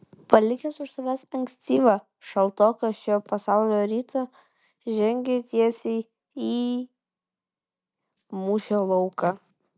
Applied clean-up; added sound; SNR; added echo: none; none; none; none.